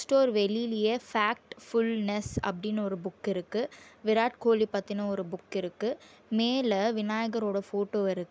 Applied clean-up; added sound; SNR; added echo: none; none; none; none.